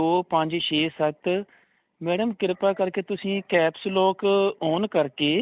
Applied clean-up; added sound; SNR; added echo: none; none; none; none.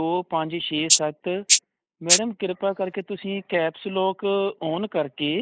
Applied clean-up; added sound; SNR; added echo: neural mask model Resemble Enhance denoiser.